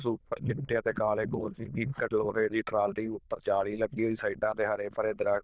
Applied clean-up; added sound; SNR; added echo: neural diffusion model UNIVERSE++.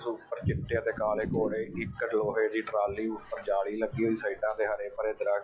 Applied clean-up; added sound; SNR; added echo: classical method log-MMSE.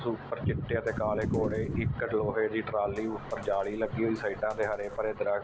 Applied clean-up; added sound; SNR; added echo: none; Coin (dropping); 18 dB; none.